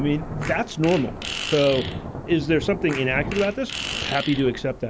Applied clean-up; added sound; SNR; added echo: none; Thunder / Rain + Fart; 8 dB; none.